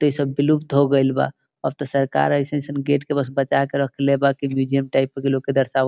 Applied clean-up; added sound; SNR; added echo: none; none; none; none.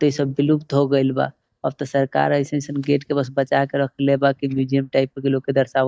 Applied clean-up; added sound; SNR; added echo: neural mask model DeepFilterNet 3.